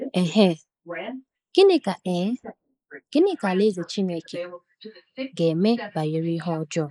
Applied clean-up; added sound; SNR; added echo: neural mask model Resemble Enhance denoiser.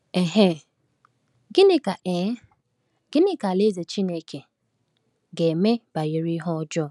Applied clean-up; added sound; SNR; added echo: none; none; none; none.